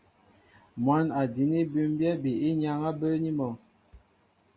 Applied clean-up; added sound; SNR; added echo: none; none; none; none.